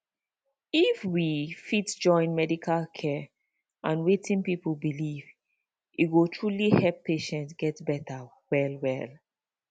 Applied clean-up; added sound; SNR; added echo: none; none; none; none.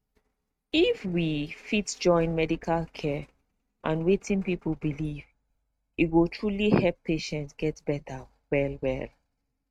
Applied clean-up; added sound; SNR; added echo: neural mask model RNNoise.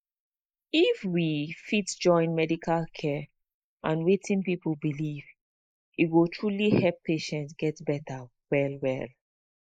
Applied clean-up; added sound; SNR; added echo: neural mask model Resemble Enhance denoiser.